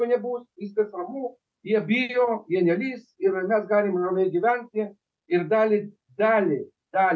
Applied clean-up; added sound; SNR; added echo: none; none; none; none.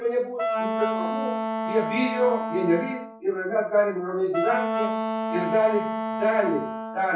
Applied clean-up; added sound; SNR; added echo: none; Wind instrument, woodwind instrument; 3 dB; reverberation time 0.3 s.